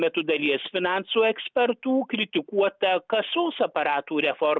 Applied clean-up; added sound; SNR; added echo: none; none; none; none.